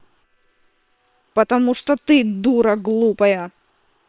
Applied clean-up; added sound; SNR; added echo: neural separator model SepFormer WHAM!.